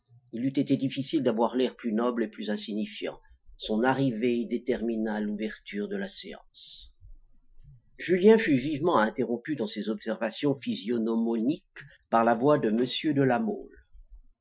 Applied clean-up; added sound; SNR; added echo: classical method Wiener filter.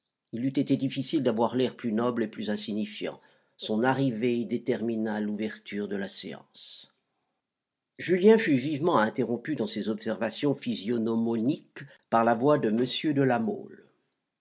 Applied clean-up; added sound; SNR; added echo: none; none; none; none.